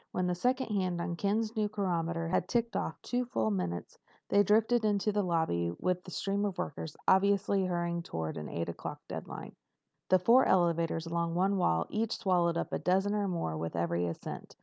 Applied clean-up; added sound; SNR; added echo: none; none; none; none.